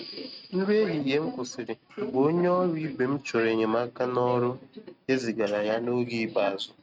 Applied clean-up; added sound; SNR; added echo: neural mask model RNNoise.